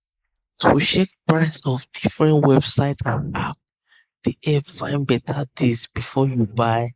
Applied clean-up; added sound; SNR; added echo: neural mask model Resemble Enhance denoiser.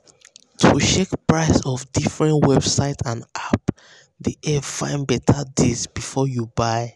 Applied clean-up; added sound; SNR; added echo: none; none; none; none.